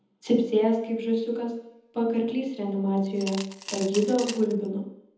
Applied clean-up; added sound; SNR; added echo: none; Coin (dropping) / Glass; 13 dB; reverberation time 1.0 s.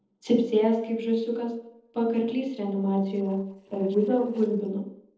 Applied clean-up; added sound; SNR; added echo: neural separator model SepFormer DNS4.